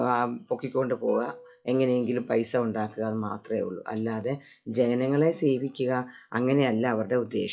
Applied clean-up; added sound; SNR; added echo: classical method log-MMSE.